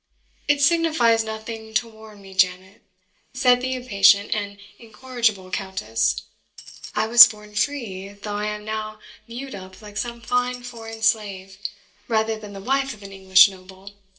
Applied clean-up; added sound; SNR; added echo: none; Tambourine; 14 dB; reverberation time 0.2 s.